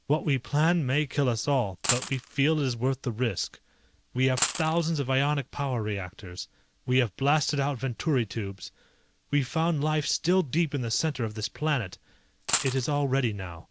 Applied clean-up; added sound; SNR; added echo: none; Coin (dropping); 5 dB; none.